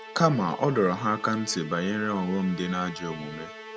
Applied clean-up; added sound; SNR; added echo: none; Musical instrument; 14 dB; none.